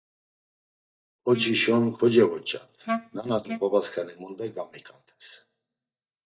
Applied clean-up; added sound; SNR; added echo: neural mask model DeepFilterNet 3.